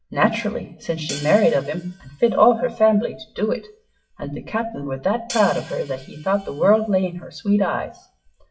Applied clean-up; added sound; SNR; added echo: classical method WPE with log-MMSE.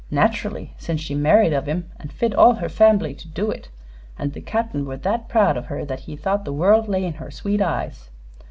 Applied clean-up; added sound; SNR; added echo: none; none; none; none.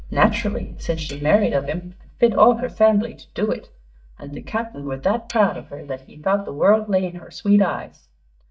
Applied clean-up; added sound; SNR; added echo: neural mask model DeepFilterNet 3.